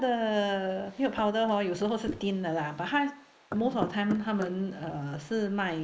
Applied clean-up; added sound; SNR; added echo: neural mask model Resemble Enhance denoiser.